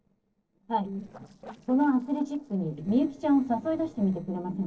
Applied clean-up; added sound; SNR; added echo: neural separator model SepFormer DNS4.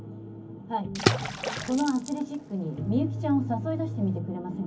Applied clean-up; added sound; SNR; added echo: none; Water / Splash, splatter; 4 dB; reverberation time 0.3 s.